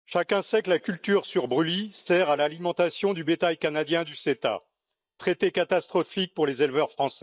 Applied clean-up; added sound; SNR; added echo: neural mask model DeepFilterNet 3.